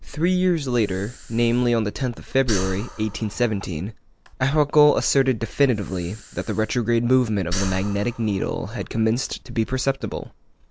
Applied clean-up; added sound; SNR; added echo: none; Breathing; 13 dB; none.